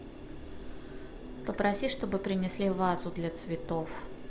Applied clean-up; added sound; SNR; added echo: none; none; none; none.